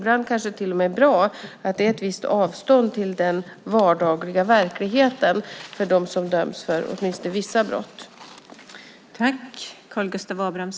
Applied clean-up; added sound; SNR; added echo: none; none; none; none.